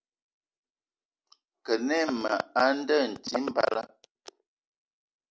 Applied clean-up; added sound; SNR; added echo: none; none; none; none.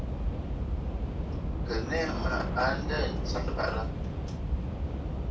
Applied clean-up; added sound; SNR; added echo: none; Subway, metro, underground / Train; -4 dB; reverberation time 0.2 s.